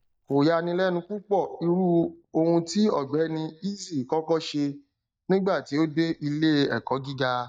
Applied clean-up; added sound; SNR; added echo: neural mask model DeepFilterNet 3.